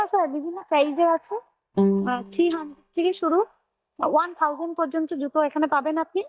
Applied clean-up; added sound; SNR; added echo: neural mask model DeepFilterNet 3.